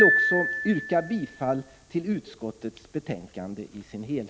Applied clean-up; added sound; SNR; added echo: none; Piano; 1 dB; none.